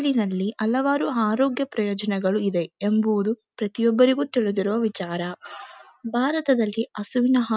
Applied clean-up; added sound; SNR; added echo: none; none; none; none.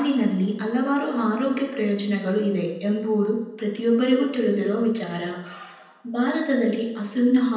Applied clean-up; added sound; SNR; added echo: none; none; none; reverberation time 0.9 s.